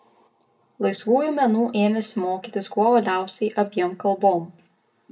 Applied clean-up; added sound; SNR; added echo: none; none; none; reverberation time 0.2 s.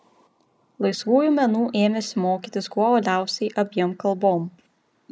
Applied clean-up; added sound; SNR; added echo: none; none; none; none.